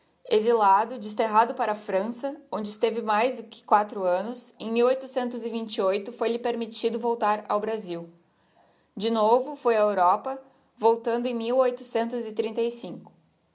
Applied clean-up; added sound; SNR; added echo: none; none; none; none.